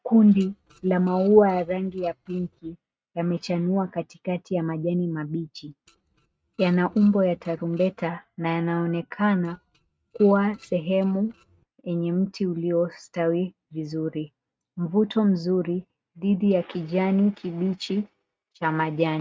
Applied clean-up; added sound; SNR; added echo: neural mask model RNNoise.